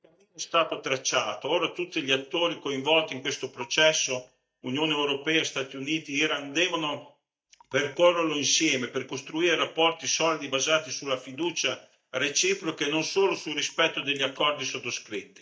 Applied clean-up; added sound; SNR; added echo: neural mask model DeepFilterNet 3.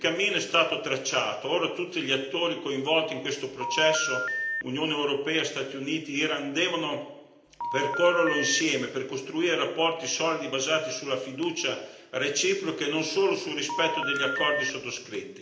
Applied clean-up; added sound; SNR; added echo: none; Telephone; 4 dB; reverberation time 0.8 s.